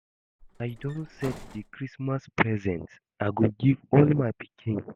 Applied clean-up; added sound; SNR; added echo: none; Bus; 18 dB; none.